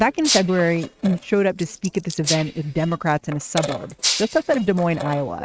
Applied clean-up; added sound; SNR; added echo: neural mask model RNNoise.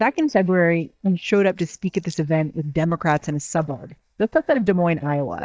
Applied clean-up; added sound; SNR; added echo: neural mask model DeepFilterNet 3.